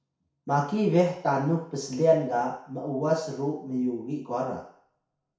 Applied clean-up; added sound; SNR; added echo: none; none; none; reverberation time 0.6 s.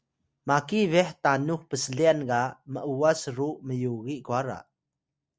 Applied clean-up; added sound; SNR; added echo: none; none; none; none.